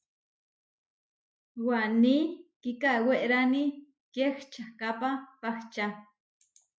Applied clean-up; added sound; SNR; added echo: none; none; none; none.